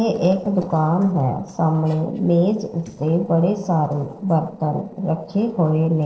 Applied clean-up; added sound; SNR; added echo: neural separator model SepFormer DNS4.